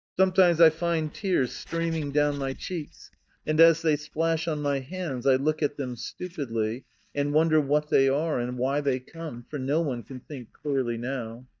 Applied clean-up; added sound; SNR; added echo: neural mask model DeepFilterNet 3.